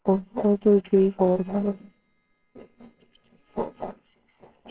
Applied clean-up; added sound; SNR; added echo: neural separator model SepFormer WHAMR!.